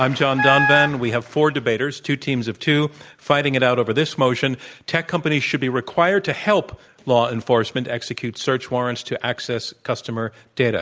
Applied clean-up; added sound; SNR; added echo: none; Wind instrument, woodwind instrument; 0 dB; none.